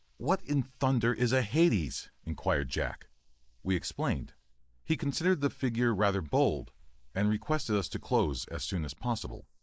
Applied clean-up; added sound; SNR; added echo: neural mask model Resemble Enhance denoiser.